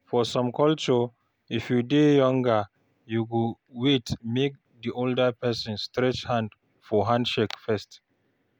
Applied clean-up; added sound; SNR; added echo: none; none; none; none.